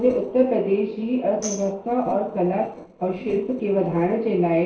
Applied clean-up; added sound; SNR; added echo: neural separator model SepFormer DNS4.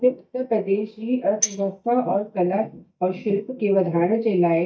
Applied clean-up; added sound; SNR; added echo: neural mask model DeepFilterNet 3.